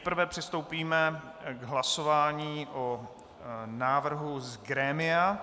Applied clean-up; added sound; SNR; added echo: none; none; none; none.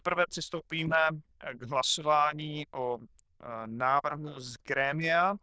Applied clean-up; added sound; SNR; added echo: neural diffusion model UNIVERSE++.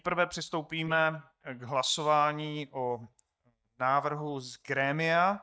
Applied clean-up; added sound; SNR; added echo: neural mask model DeepFilterNet 3.